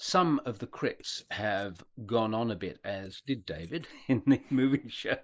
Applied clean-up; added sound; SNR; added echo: neural mask model Resemble Enhance denoiser.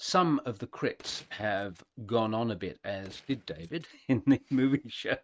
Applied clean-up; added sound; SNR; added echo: neural mask model RNNoise.